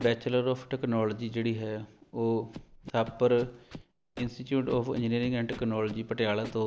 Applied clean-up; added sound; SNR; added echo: none; Scratching (performance technique); 18 dB; none.